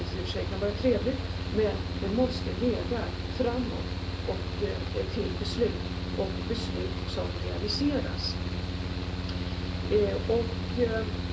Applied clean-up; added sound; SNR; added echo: none; Mechanical fan; 0 dB; reverberation time 0.2 s.